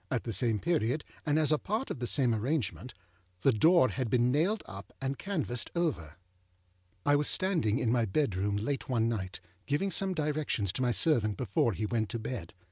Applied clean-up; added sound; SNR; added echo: none; none; none; none.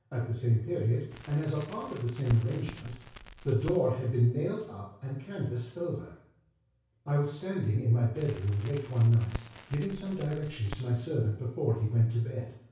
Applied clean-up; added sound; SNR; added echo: none; Crackle; 15 dB; reverberation time 0.6 s.